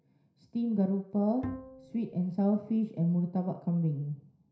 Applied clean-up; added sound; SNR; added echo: none; Bowed string instrument; 12 dB; reverberation time 0.5 s.